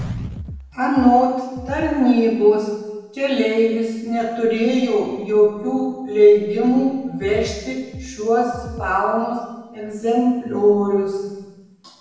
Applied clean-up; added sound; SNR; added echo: none; Drum kit; 16 dB; reverberation time 1.2 s.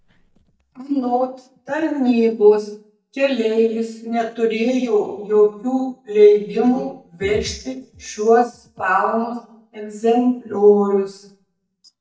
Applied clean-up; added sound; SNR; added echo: neural mask model DeepFilterNet 3.